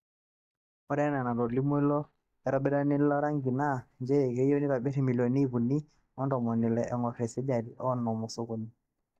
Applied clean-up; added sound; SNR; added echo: neural mask model DeepFilterNet 3.